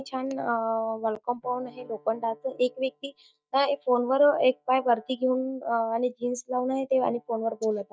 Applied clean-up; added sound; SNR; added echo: neural mask model DeepFilterNet 3.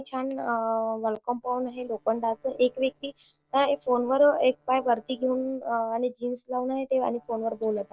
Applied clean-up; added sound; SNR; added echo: neural separator model SepFormer DNS4.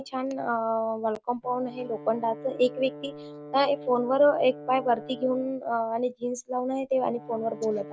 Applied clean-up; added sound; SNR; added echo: none; Brass instrument; 17 dB; none.